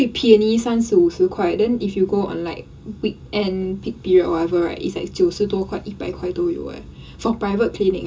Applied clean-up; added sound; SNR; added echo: none; none; none; reverberation time 0.2 s.